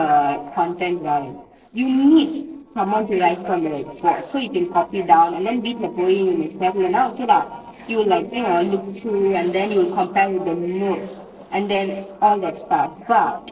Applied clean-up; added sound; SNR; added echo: neural separator model SepFormer DNS4.